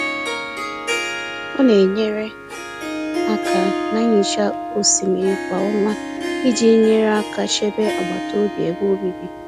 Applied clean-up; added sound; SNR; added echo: none; Harp; 5 dB; none.